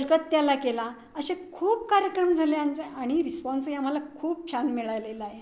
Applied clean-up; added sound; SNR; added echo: none; none; none; none.